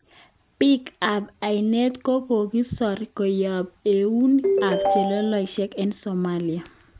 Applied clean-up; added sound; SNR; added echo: none; Ringtone; 0 dB; none.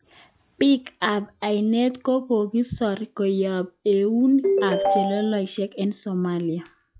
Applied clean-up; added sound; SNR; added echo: classical method log-MMSE.